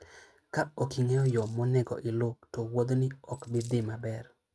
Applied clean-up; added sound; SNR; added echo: neural mask model RNNoise.